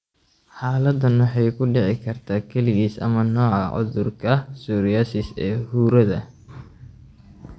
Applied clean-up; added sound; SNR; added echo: none; none; none; none.